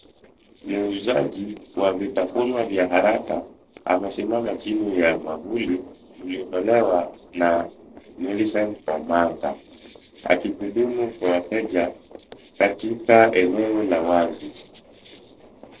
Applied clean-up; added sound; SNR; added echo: neural separator model SepFormer DNS4.